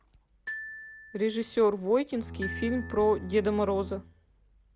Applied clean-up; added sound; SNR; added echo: none; Bowed string instrument + Glockenspiel; 12 dB; none.